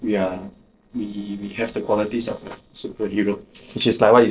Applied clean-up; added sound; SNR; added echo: neural separator model SepFormer DNS4.